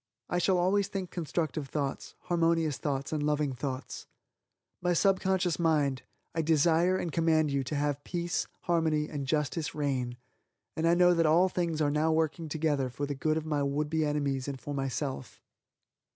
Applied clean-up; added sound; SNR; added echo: none; none; none; none.